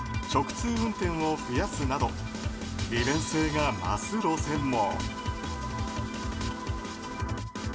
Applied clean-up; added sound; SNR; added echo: none; Water; 16 dB; reverberation time 1.3 s.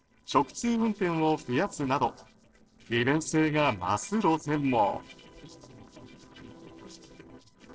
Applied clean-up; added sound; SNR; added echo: neural separator model SepFormer DNS4.